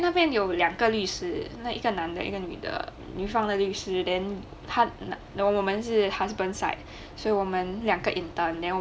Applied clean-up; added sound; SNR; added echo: none; none; none; none.